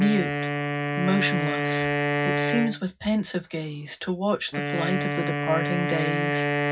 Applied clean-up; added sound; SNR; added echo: none; Wind instrument, woodwind instrument; 0 dB; reverberation time 0.4 s.